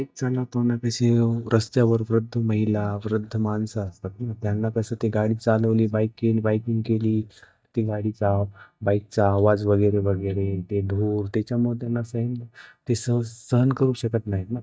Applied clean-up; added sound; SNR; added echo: neural mask model DeepFilterNet 3.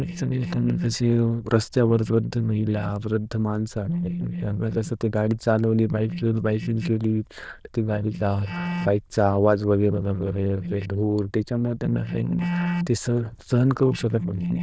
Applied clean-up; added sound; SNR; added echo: neural diffusion model UNIVERSE++.